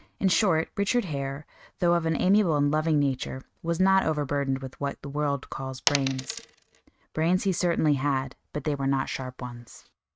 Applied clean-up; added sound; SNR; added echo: neural mask model RNNoise.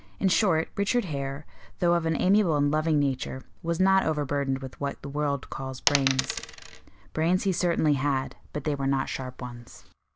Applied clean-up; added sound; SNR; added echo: none; Coin (dropping); 3 dB; none.